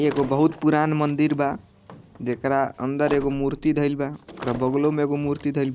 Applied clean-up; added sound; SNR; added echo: none; Slam; 17 dB; none.